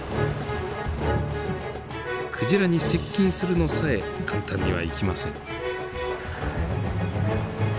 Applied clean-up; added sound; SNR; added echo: none; Run; 10 dB; none.